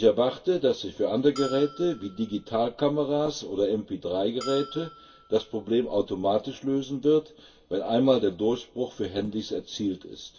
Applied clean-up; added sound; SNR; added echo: none; Bell; 18 dB; reverberation time 0.2 s.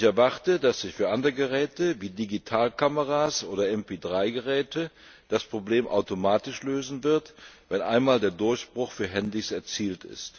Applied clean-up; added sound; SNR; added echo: none; none; none; none.